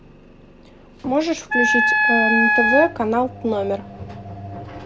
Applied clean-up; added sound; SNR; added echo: none; Wind instrument, woodwind instrument; -5 dB; none.